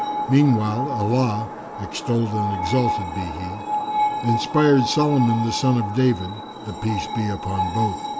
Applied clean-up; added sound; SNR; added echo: none; Screech; 5 dB; none.